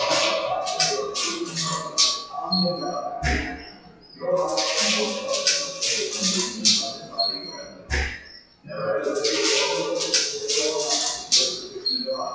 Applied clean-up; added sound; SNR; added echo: classical method WPE with log-MMSE.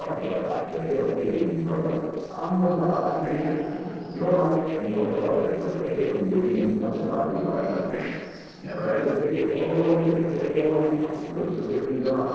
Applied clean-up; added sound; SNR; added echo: neural separator model SepFormer DNS4.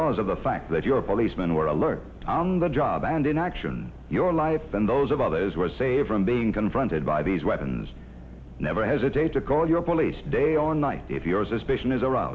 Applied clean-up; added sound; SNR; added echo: none; none; none; none.